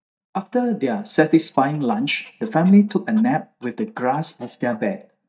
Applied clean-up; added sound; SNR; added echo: neural mask model DeepFilterNet 3.